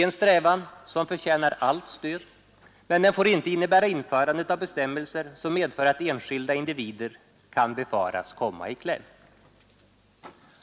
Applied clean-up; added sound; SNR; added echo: none; none; none; none.